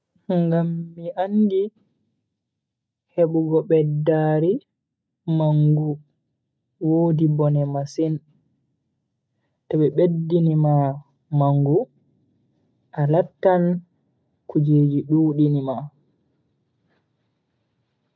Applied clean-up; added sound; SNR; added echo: none; none; none; none.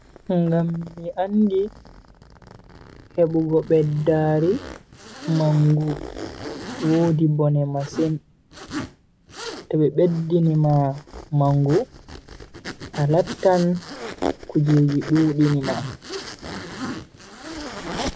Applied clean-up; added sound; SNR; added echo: none; Zipper (clothing); 13 dB; none.